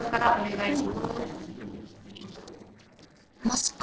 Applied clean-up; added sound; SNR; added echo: neural separator model SepFormer DNS4.